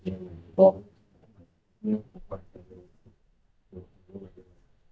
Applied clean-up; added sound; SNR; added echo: neural mask model DeepFilterNet 3.